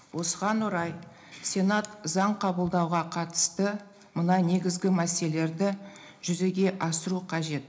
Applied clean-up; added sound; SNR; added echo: none; none; none; reverberation time 0.4 s.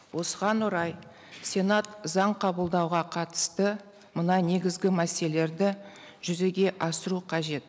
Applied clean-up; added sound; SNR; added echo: none; none; none; none.